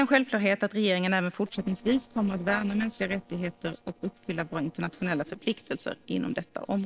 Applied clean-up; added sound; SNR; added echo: neural separator model SepFormer DNS4.